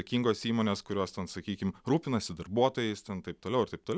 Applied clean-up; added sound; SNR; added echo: none; none; none; none.